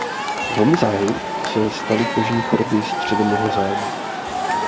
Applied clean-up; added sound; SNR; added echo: none; Crowd / Cheering; 2 dB; none.